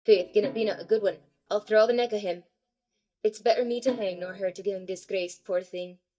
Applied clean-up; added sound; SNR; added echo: neural mask model DeepFilterNet 3.